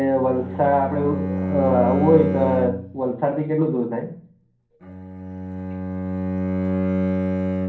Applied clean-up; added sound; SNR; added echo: none; Bowed string instrument; 2 dB; reverberation time 0.6 s.